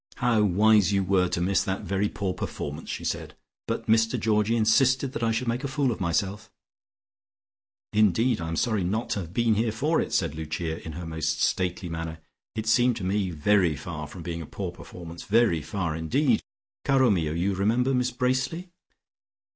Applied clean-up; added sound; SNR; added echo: none; none; none; none.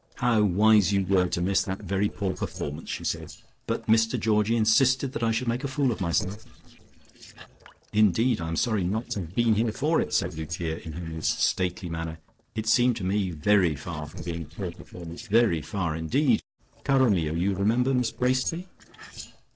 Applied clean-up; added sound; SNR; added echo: neural separator model SepFormer DNS4.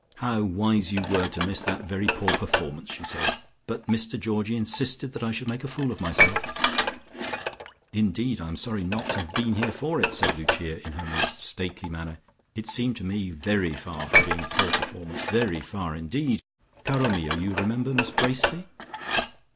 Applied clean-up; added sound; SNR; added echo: none; Dishes, pots, and pans; 1 dB; none.